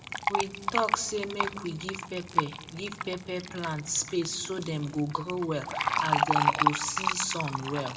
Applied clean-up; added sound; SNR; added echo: none; Fill (with liquid); -1 dB; reverberation time 0.8 s.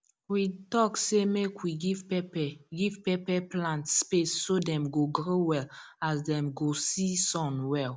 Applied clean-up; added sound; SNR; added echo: none; none; none; none.